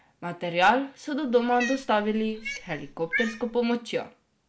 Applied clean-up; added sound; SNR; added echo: none; Cat; 9 dB; none.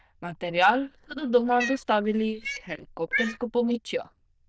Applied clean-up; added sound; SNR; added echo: neural diffusion model UNIVERSE++.